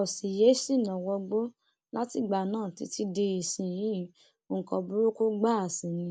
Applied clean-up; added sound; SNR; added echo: none; none; none; none.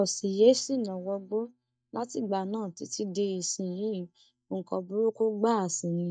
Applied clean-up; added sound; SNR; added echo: neural mask model DeepFilterNet 3.